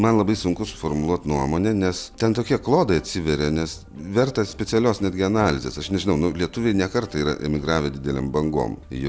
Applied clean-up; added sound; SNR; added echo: none; none; none; none.